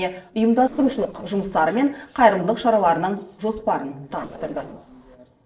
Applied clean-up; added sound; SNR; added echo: neural separator model SepFormer DNS4.